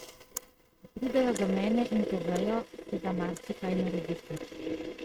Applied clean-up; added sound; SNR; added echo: neural mask model RNNoise.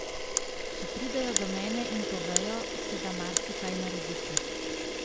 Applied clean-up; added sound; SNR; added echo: none; Camera; -5 dB; none.